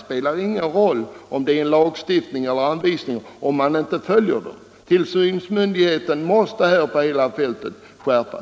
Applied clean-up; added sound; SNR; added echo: none; none; none; none.